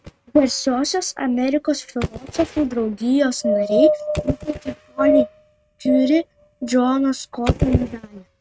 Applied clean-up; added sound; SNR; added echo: neural mask model RNNoise.